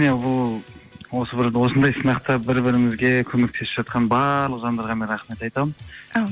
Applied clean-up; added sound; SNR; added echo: none; none; none; none.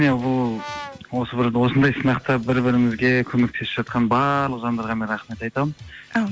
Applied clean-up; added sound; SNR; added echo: none; Brass instrument; 15 dB; none.